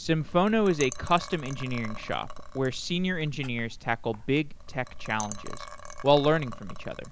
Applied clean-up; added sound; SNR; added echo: none; Liquid; 10 dB; none.